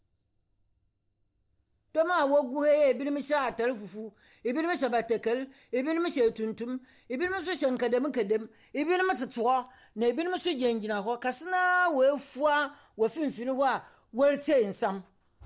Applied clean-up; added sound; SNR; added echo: none; none; none; none.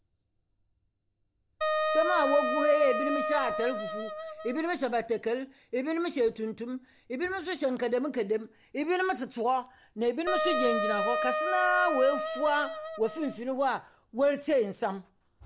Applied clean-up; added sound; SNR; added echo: none; Wind instrument, woodwind instrument; 0 dB; none.